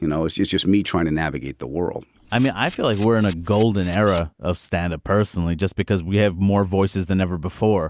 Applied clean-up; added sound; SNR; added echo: none; Camera; 19 dB; none.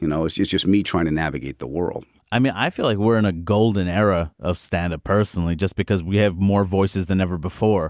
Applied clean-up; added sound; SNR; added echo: none; none; none; none.